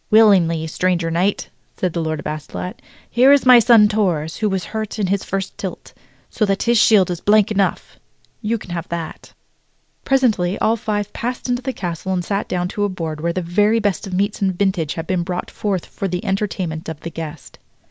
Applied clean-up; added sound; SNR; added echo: none; none; none; none.